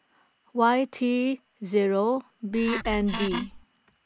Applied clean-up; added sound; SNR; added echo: none; Wood; 6 dB; none.